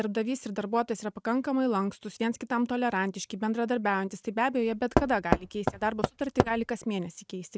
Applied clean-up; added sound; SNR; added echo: neural mask model RNNoise.